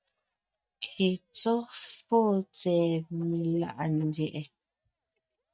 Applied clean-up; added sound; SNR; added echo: neural mask model DeepFilterNet 3.